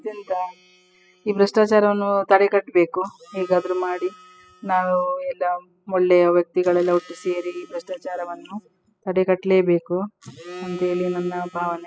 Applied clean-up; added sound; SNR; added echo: classical method spectral subtraction.